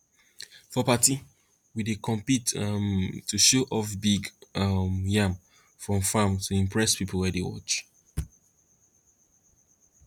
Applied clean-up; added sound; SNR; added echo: none; none; none; none.